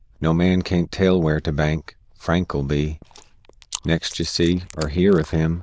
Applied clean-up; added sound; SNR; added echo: neural diffusion model UNIVERSE++.